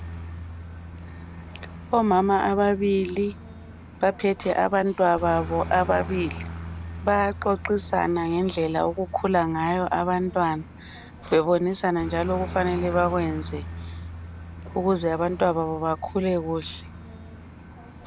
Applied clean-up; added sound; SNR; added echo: none; Aircraft; 12 dB; none.